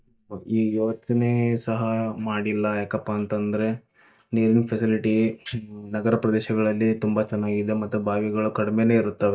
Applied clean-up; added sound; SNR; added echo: neural mask model DeepFilterNet 3.